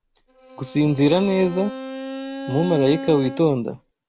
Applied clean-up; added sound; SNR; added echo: none; Bowed string instrument; 11 dB; none.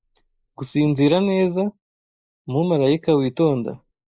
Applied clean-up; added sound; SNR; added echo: neural mask model Resemble Enhance denoiser.